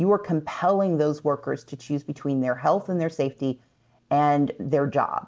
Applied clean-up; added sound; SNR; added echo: none; none; none; none.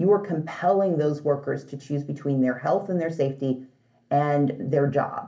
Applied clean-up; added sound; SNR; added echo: none; none; none; reverberation time 0.3 s.